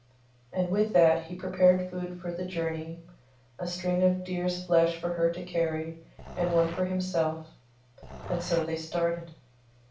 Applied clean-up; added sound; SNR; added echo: none; Growling; 13 dB; reverberation time 0.3 s.